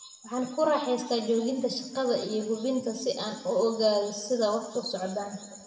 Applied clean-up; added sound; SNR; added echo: none; none; none; reverberation time 1.8 s.